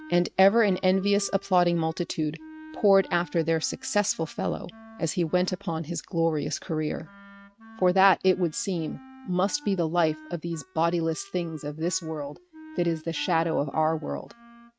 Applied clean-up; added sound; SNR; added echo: neural mask model RNNoise.